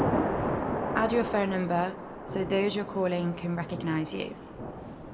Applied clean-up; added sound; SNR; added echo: none; Thunder / Rain; 2 dB; reverberation time 1.1 s.